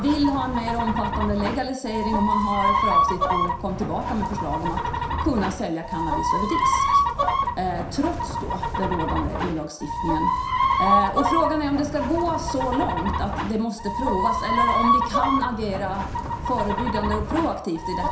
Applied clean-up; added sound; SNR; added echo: none; Chicken, rooster; -2 dB; reverberation time 0.7 s.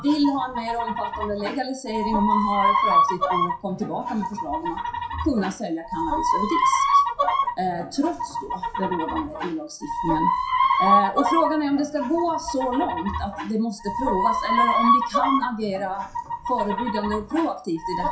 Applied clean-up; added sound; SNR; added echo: classical method WPE with log-MMSE.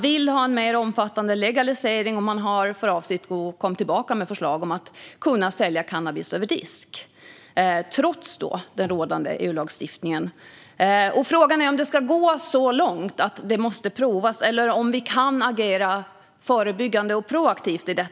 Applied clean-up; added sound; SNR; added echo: none; none; none; none.